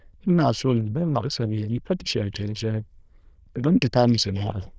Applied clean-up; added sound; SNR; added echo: neural diffusion model UNIVERSE++.